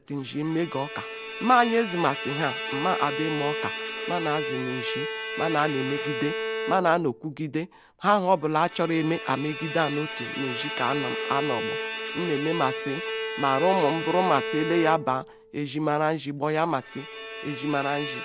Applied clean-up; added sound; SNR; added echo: none; Bowed string instrument; 6 dB; none.